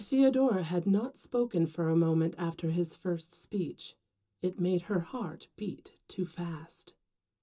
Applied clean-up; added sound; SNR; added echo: none; none; none; reverberation time 0.2 s.